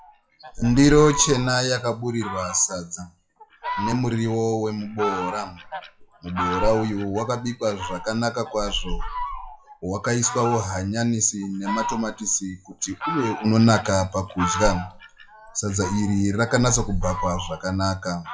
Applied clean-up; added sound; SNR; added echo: classical method WPE with log-MMSE.